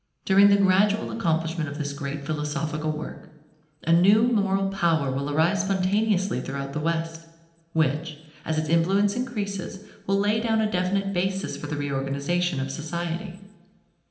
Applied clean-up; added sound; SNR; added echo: none; none; none; reverberation time 0.8 s.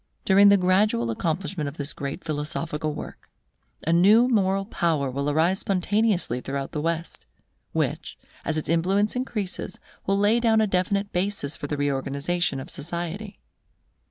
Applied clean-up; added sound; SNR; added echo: none; none; none; none.